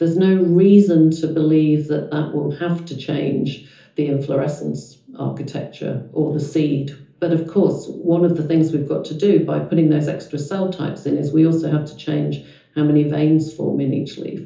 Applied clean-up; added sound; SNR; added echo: none; none; none; reverberation time 0.6 s.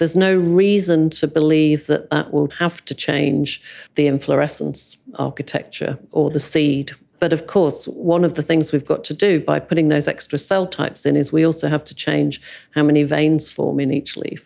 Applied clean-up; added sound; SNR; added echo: none; none; none; none.